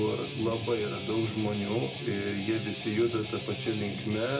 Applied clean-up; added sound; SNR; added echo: none; Guitar; 7 dB; reverberation time 0.2 s.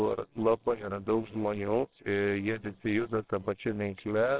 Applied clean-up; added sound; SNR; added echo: neural separator model SepFormer WHAMR!.